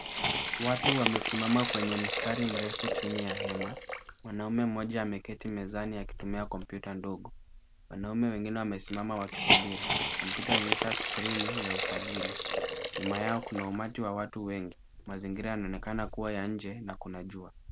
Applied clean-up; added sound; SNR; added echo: none; Hiss; -2 dB; none.